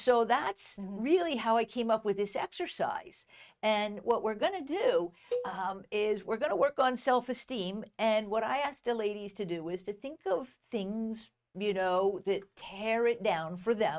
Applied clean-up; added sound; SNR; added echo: neural mask model RNNoise.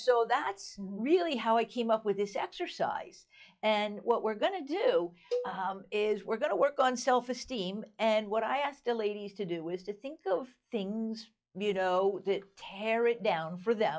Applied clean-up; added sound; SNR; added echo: classical method log-MMSE.